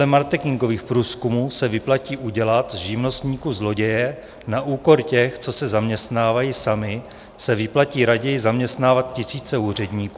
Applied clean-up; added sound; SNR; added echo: none; none; none; none.